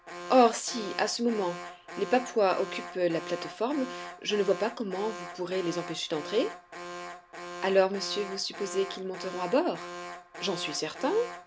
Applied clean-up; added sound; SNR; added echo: none; Alarm; 12 dB; none.